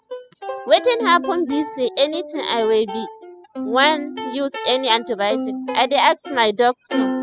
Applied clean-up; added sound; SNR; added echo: classical method spectral subtraction.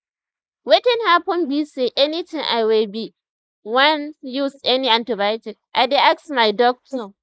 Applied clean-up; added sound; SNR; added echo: neural mask model Resemble Enhance denoiser.